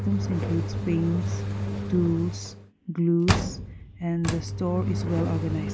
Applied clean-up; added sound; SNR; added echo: none; Engine; 2 dB; none.